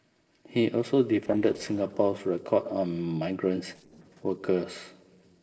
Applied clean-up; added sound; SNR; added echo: neural separator model SepFormer DNS4.